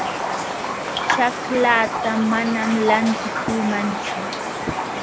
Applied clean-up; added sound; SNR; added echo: none; Raindrop; 2 dB; none.